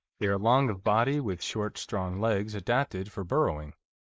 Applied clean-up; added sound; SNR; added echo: neural mask model Resemble Enhance denoiser.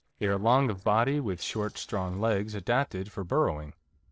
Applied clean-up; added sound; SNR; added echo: neural separator model SepFormer DNS4.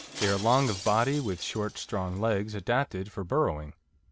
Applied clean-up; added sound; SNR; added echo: none; Shatter; 14 dB; none.